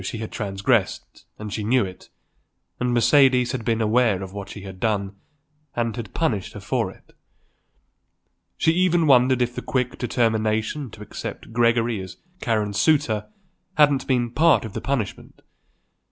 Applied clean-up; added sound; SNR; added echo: none; none; none; none.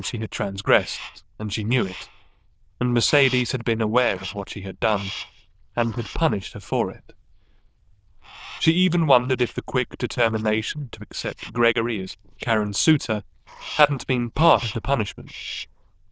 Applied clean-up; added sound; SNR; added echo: neural diffusion model UNIVERSE++.